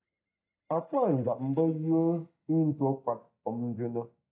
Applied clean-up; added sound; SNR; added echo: neural mask model DeepFilterNet 3.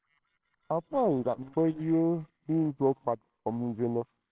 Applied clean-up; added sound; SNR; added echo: neural separator model SepFormer WHAMR!.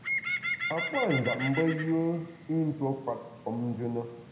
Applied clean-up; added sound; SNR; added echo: none; Bird; 6 dB; reverberation time 0.8 s.